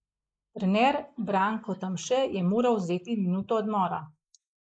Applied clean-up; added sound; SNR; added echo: neural mask model Resemble Enhance denoiser.